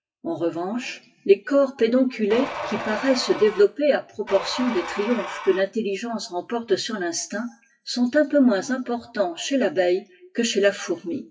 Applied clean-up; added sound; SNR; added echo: classical method WPE with log-MMSE.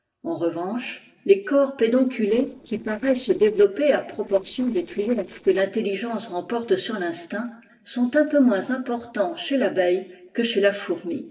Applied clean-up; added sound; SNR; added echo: neural separator model SepFormer DNS4.